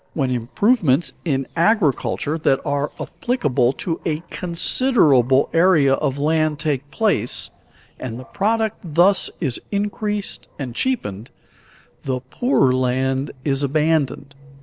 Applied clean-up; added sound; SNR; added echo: neural separator model SepFormer DNS4.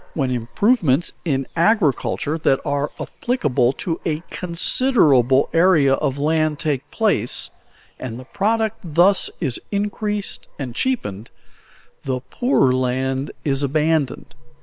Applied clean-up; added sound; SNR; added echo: neural separator model SepFormer WHAM!.